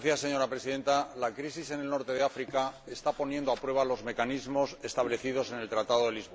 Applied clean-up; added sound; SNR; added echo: none; none; none; none.